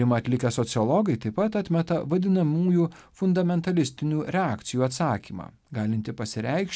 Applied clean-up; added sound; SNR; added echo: none; none; none; none.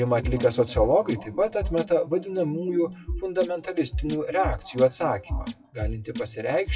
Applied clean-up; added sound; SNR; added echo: classical method WPE with log-MMSE.